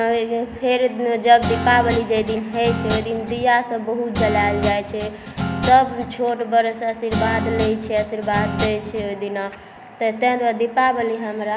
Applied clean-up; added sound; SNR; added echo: none; Guitar; 6 dB; none.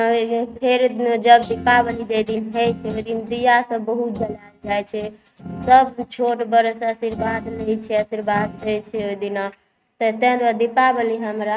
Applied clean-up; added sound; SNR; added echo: neural mask model RNNoise.